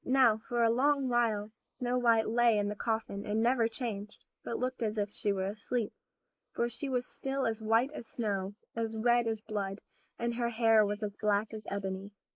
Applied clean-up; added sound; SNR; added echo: neural mask model Resemble Enhance denoiser.